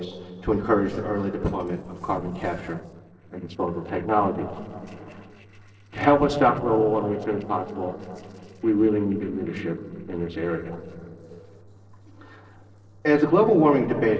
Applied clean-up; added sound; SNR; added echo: neural separator model SepFormer DNS4.